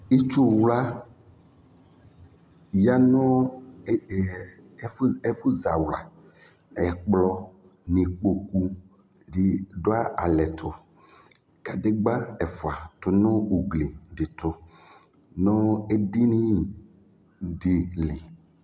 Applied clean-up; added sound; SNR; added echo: none; none; none; none.